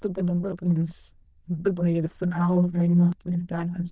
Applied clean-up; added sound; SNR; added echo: neural diffusion model UNIVERSE++.